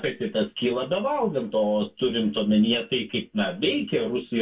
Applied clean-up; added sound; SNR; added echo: none; none; none; reverberation time 0.1 s.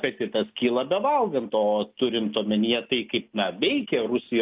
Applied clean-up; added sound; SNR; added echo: none; none; none; none.